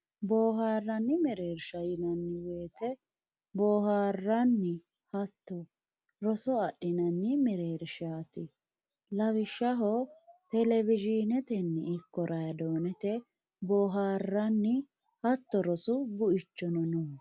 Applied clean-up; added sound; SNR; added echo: none; none; none; none.